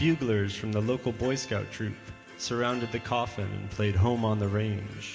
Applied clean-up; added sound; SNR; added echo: none; none; none; none.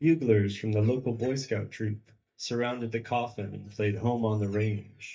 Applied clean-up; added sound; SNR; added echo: neural mask model DeepFilterNet 3.